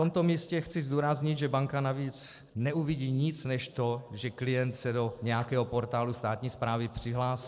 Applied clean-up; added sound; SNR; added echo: neural separator model SepFormer DNS4.